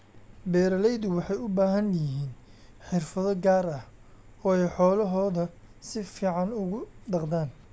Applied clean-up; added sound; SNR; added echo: none; none; none; none.